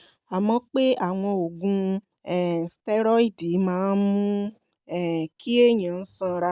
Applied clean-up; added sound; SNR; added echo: none; none; none; none.